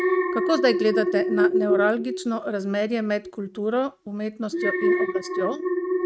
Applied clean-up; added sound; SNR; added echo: neural mask model RNNoise.